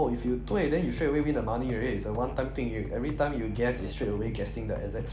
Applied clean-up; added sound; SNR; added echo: none; Musical instrument; 13 dB; none.